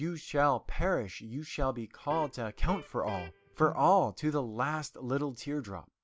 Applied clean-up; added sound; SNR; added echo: none; Electric guitar; 15 dB; none.